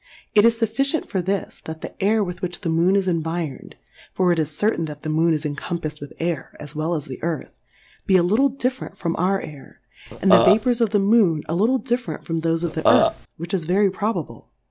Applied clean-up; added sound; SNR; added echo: none; Burping, eructation; -2 dB; none.